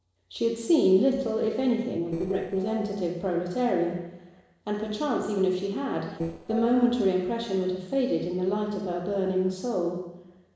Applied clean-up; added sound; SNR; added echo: neural separator model SepFormer DNS4.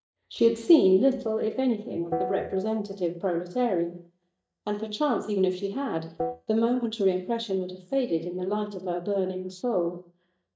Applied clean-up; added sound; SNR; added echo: neural mask model DeepFilterNet 3.